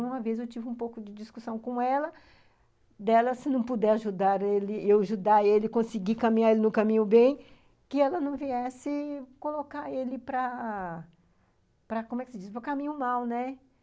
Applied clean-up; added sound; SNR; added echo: none; none; none; none.